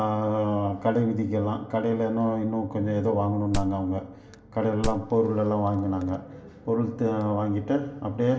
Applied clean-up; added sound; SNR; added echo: none; Wood; 7 dB; reverberation time 0.3 s.